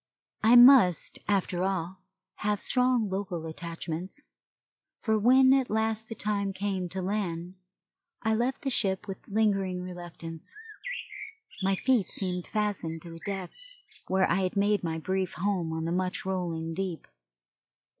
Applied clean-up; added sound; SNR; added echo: classical method log-MMSE.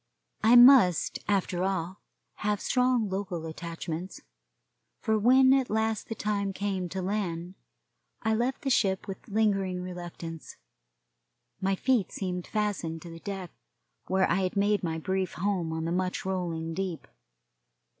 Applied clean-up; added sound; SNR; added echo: none; none; none; none.